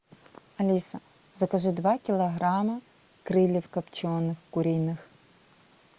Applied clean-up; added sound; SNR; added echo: none; none; none; none.